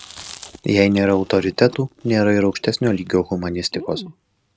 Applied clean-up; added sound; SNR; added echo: neural mask model RNNoise.